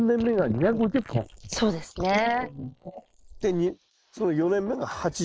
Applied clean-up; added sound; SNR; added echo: neural mask model Resemble Enhance denoiser.